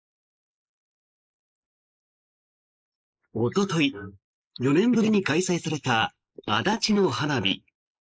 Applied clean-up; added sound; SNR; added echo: neural mask model Resemble Enhance denoiser.